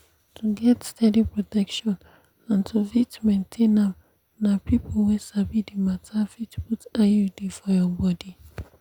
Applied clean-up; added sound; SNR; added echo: none; none; none; none.